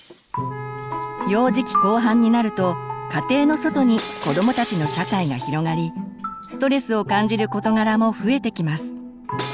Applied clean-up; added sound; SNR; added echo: none; Shatter + Wind instrument, woodwind instrument; 15 dB; none.